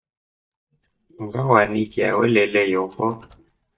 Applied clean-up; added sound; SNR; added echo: neural mask model DeepFilterNet 3.